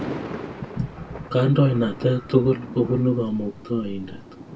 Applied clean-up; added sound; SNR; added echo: none; Thunder; 13 dB; reverberation time 0.1 s.